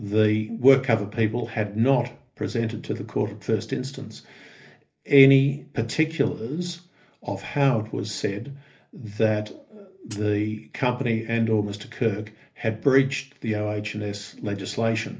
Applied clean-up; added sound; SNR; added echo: none; Hi-hat; 18 dB; reverberation time 0.3 s.